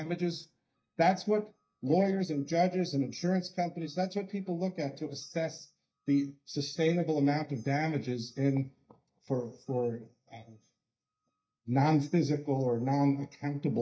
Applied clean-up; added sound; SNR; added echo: neural mask model DeepFilterNet 3.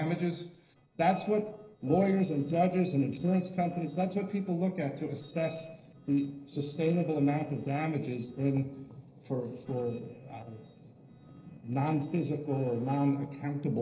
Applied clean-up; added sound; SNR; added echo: neural separator model SepFormer DNS4.